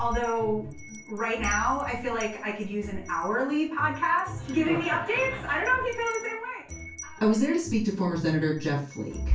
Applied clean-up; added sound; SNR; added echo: none; Wind chime; 13 dB; reverberation time 0.3 s.